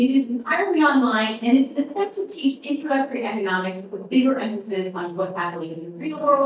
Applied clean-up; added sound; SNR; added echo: neural mask model DeepFilterNet 3.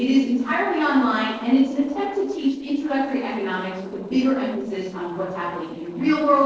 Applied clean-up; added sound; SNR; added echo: neural separator model SepFormer DNS4.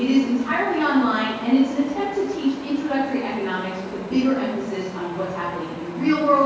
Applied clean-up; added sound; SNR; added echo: none; Wind; 15 dB; reverberation time 1.3 s.